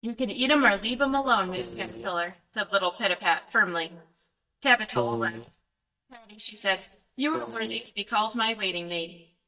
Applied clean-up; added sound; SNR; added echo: neural mask model DeepFilterNet 3.